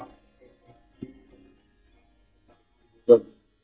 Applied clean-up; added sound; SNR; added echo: neural mask model DeepFilterNet 3.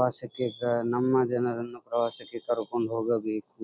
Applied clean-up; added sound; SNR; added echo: none; none; none; none.